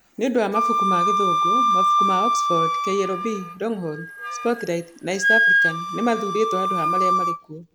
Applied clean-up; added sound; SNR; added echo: none; Wind instrument, woodwind instrument; -4 dB; none.